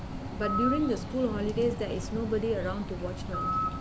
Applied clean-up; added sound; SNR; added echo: none; Bird; 2 dB; none.